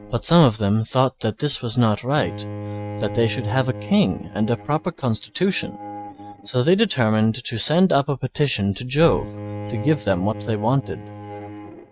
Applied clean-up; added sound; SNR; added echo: neural mask model RNNoise.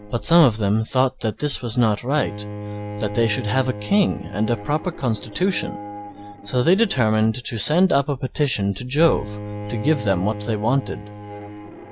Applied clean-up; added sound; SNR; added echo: none; Bowed string instrument; 12 dB; none.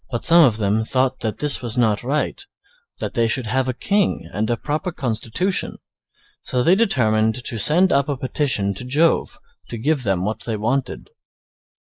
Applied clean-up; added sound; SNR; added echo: neural mask model Resemble Enhance denoiser.